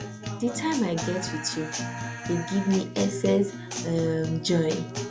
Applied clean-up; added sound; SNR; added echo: none; Guitar; 8 dB; none.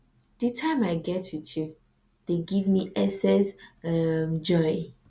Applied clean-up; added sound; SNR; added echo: none; none; none; none.